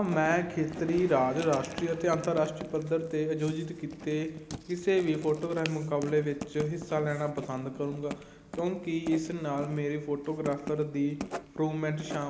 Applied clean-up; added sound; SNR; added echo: none; Writing; 14 dB; none.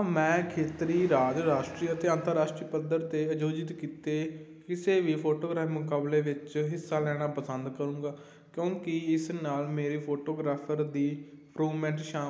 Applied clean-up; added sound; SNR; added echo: none; none; none; none.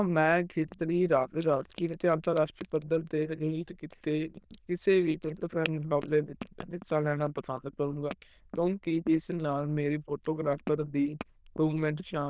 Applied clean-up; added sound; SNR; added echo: neural diffusion model UNIVERSE++.